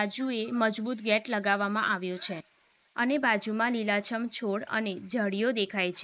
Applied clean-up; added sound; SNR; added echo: neural mask model Resemble Enhance denoiser.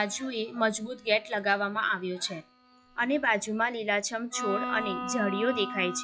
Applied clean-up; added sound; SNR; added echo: classical method log-MMSE.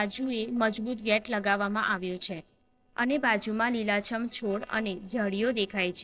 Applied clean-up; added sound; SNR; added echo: neural separator model SepFormer DNS4.